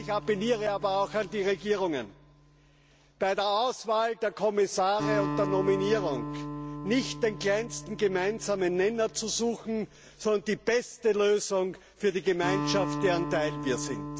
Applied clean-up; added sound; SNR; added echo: none; Acoustic guitar; 9 dB; none.